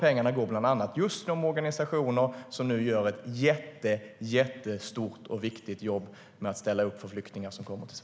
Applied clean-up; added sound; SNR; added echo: none; none; none; none.